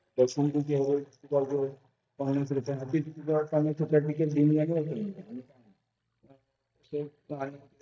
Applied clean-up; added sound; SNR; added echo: neural mask model DeepFilterNet 3.